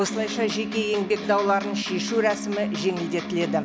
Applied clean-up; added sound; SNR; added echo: none; Electric guitar; 5 dB; none.